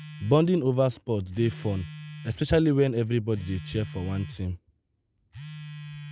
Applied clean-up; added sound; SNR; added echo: none; Telephone; 16 dB; none.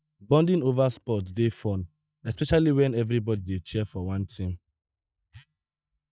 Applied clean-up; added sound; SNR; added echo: neural mask model DeepFilterNet 3.